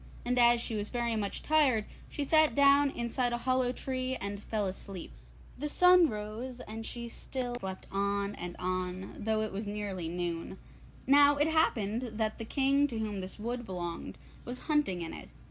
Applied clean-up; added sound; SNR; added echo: none; none; none; none.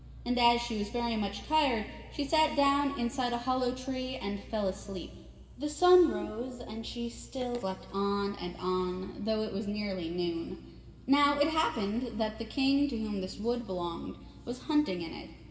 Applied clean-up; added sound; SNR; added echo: none; none; none; reverberation time 1.7 s.